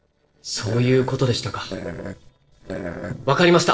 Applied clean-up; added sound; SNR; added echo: neural separator model SepFormer DNS4.